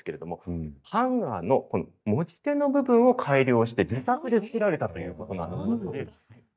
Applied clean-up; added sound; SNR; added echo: neural mask model DeepFilterNet 3.